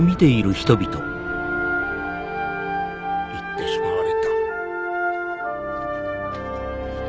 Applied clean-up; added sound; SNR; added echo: none; none; none; none.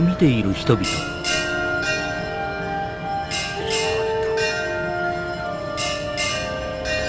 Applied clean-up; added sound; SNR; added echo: none; Bell; 3 dB; none.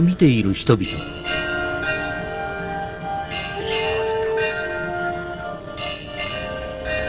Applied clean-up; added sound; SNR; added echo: neural separator model SepFormer DNS4.